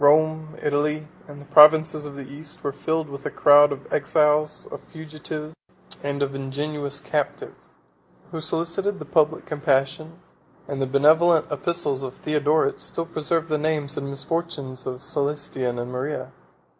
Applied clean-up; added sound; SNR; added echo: none; none; none; none.